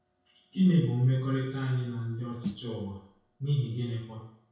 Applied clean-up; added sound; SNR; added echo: none; Snare drum; 14 dB; reverberation time 0.6 s.